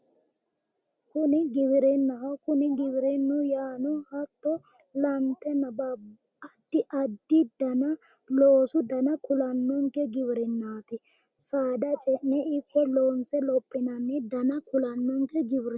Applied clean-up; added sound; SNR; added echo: none; none; none; none.